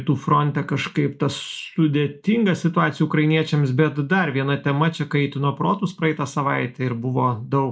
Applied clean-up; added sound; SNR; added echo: none; none; none; reverberation time 0.2 s.